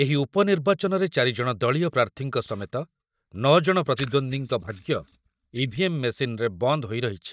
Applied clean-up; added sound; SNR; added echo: neural mask model DeepFilterNet 3.